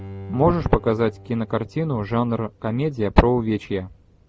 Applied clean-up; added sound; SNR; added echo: none; Bowed string instrument; 20 dB; none.